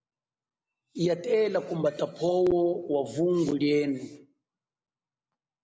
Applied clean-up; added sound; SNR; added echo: none; none; none; none.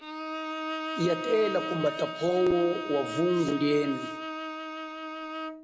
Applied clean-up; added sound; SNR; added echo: none; Bowed string instrument; 6 dB; none.